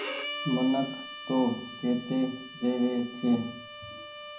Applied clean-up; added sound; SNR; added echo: none; Bowed string instrument; 10 dB; reverberation time 0.3 s.